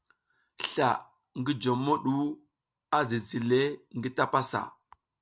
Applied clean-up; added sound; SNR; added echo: none; none; none; none.